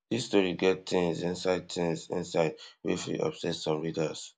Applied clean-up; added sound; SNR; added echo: none; none; none; none.